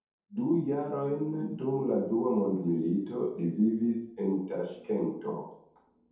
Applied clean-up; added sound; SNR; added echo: none; none; none; reverberation time 0.7 s.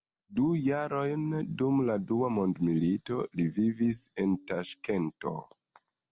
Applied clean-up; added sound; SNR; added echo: none; none; none; none.